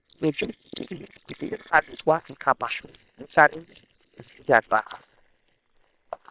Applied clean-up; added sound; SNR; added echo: neural separator model SepFormer WHAM!.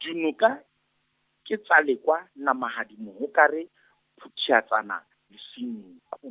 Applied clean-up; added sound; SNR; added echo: none; none; none; none.